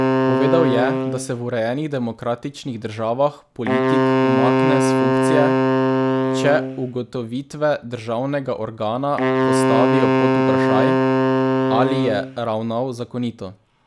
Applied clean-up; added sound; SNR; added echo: none; Wind instrument, woodwind instrument; -4 dB; none.